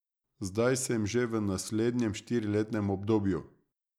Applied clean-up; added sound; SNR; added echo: none; none; none; none.